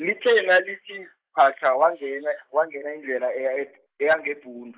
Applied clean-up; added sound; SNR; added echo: neural mask model Resemble Enhance denoiser.